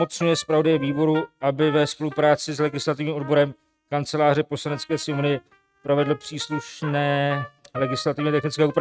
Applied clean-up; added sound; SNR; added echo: neural mask model RNNoise.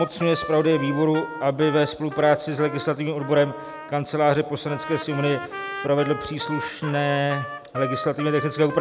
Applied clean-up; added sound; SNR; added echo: none; Trumpet; 11 dB; none.